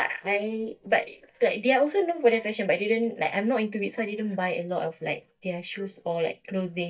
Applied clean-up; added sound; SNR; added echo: neural mask model DeepFilterNet 3.